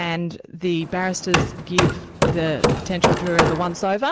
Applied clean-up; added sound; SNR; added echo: none; Hammer; -2 dB; none.